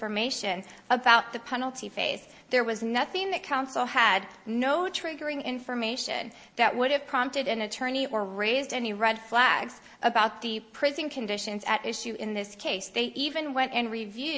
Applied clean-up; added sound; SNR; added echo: none; none; none; none.